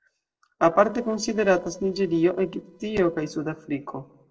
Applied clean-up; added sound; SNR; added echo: neural separator model SepFormer DNS4.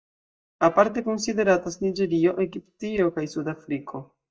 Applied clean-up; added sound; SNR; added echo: neural mask model DeepFilterNet 3.